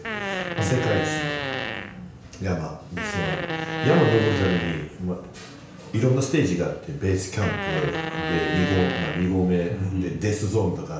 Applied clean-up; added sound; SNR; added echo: none; Fart; 4 dB; reverberation time 0.5 s.